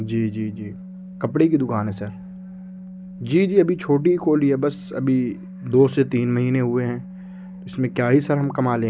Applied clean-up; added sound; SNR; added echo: none; Organ; 15 dB; none.